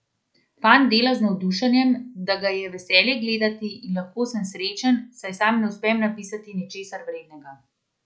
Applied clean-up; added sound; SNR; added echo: none; none; none; none.